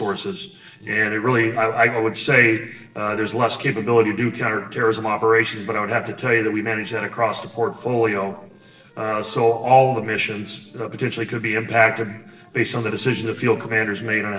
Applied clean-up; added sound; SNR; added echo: neural separator model SepFormer DNS4.